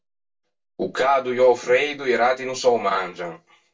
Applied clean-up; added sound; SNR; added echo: none; none; none; reverberation time 0.2 s.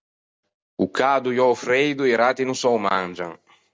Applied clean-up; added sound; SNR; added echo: none; none; none; none.